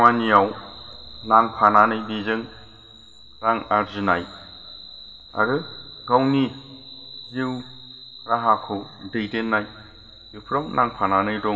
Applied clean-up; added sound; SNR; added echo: none; none; none; reverberation time 1.5 s.